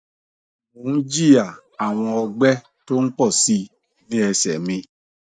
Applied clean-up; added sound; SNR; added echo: neural mask model DeepFilterNet 3.